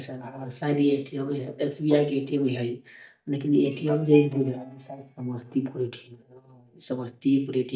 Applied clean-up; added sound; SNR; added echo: neural mask model DeepFilterNet 3.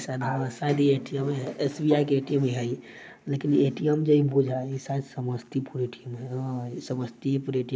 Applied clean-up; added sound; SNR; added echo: none; none; none; none.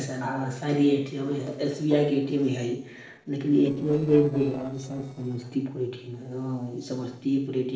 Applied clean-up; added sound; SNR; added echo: neural separator model SepFormer DNS4.